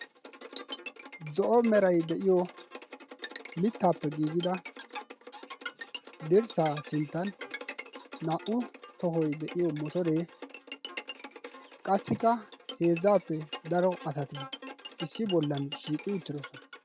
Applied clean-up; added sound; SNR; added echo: none; Bowed string instrument; 13 dB; none.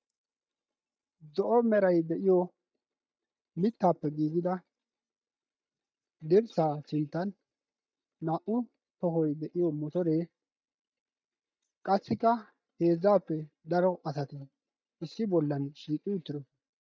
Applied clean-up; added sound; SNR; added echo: neural mask model DeepFilterNet 3.